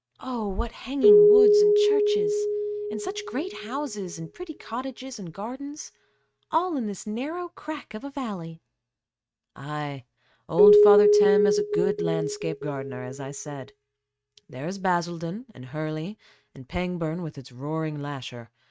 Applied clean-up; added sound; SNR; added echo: neural mask model RNNoise.